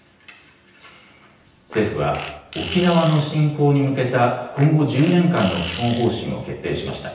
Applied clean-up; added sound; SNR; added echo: none; Fart; 15 dB; reverberation time 0.9 s.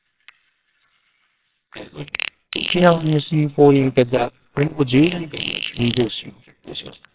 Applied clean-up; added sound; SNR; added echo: neural separator model SepFormer WHAMR!.